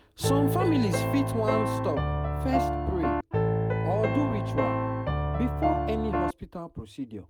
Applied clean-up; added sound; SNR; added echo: none; Piano; -4 dB; none.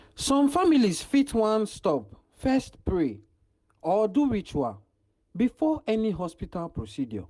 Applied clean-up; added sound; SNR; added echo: none; none; none; none.